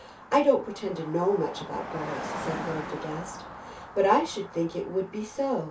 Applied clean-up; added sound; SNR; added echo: none; Car passing by; 11 dB; reverberation time 0.2 s.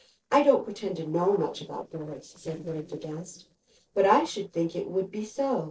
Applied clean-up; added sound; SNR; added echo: neural separator model SepFormer DNS4.